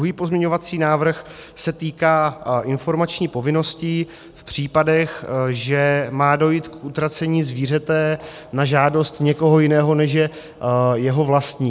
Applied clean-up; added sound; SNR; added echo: none; none; none; none.